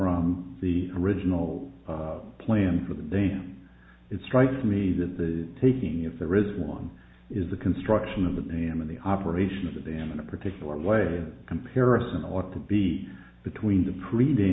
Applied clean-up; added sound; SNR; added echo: none; none; none; none.